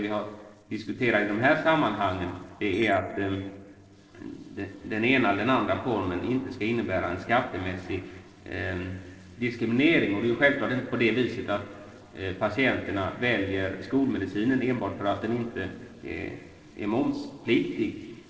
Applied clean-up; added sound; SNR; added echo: neural separator model SepFormer DNS4.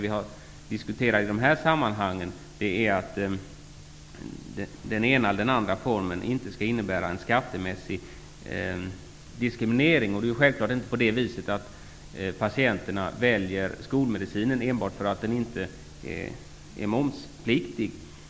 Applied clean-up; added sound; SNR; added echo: none; none; none; none.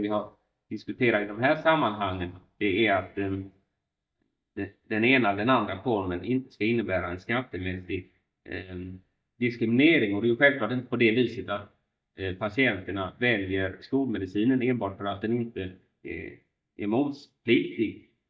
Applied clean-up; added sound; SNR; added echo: neural mask model DeepFilterNet 3.